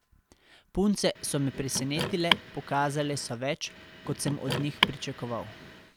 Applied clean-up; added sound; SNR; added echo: none; Car; 3 dB; none.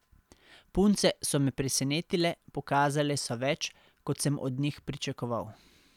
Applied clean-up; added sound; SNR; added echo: none; none; none; none.